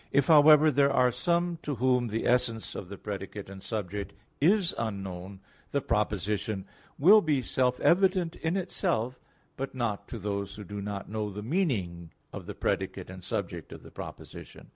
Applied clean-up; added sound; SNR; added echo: none; none; none; none.